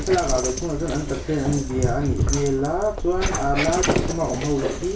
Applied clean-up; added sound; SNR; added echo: none; Dog; 2 dB; reverberation time 0.3 s.